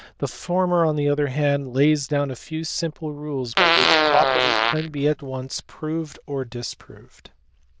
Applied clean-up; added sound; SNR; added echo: neural diffusion model UNIVERSE++.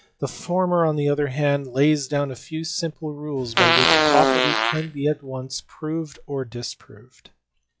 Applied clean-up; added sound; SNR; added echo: classical method log-MMSE.